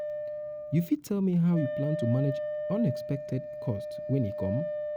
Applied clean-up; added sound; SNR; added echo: none; Wind instrument, woodwind instrument; 5 dB; none.